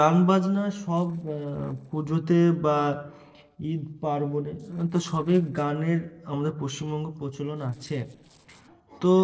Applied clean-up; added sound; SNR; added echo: neural separator model SepFormer DNS4.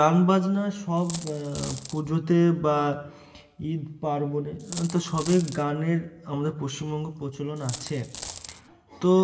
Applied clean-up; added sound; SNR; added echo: none; Coin (dropping); 14 dB; reverberation time 0.9 s.